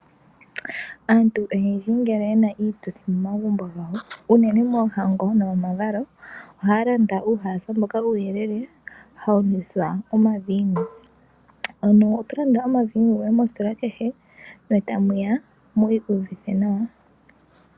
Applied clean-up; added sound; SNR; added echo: none; Marimba, xylophone; 13 dB; none.